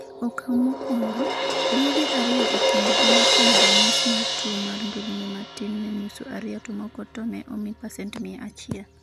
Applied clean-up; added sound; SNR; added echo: none; Crash cymbal; -4 dB; none.